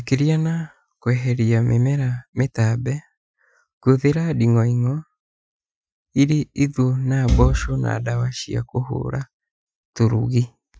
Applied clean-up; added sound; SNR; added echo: classical method Wiener filter.